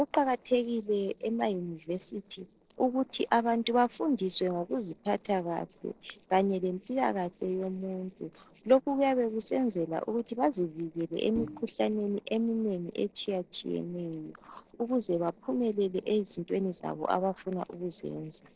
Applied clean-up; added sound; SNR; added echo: neural separator model SepFormer DNS4.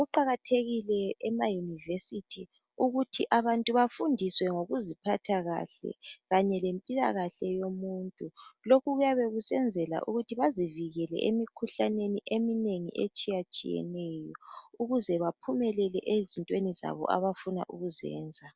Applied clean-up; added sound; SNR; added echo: none; none; none; none.